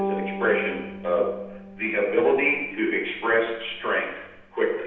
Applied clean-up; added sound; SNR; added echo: none; Bowed string instrument; 11 dB; reverberation time 0.9 s.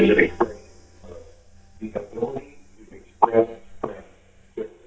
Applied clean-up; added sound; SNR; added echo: neural mask model DeepFilterNet 3.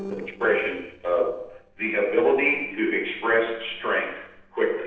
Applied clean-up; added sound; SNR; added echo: neural separator model SepFormer DNS4.